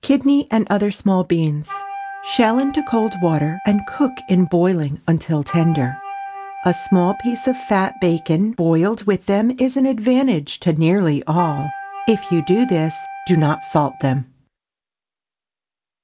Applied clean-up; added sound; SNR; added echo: none; Wind instrument, woodwind instrument; 13 dB; none.